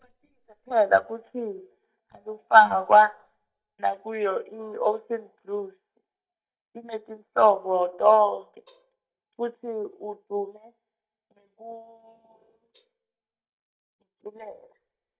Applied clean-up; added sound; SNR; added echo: neural mask model DeepFilterNet 3.